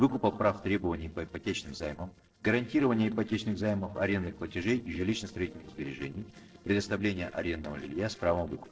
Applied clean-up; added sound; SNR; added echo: neural separator model SepFormer DNS4.